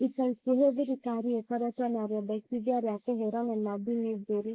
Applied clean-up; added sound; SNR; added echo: neural mask model Resemble Enhance denoiser.